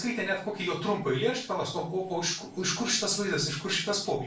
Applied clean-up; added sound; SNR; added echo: none; none; none; reverberation time 0.3 s.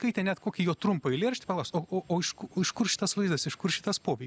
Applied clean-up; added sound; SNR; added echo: none; none; none; none.